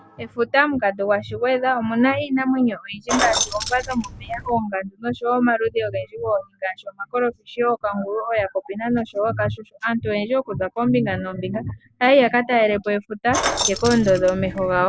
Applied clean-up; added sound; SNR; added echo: none; Keys jangling; 5 dB; none.